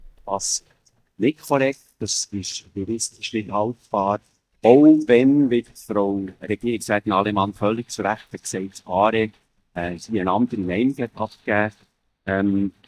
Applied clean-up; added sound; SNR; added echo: neural mask model DeepFilterNet 3.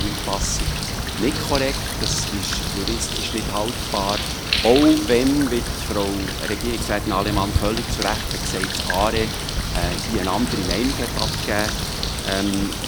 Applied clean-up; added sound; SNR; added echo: none; Bird; 1 dB; none.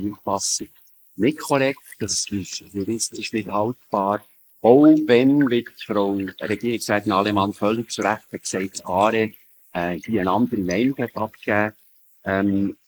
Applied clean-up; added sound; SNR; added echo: neural mask model Resemble Enhance denoiser.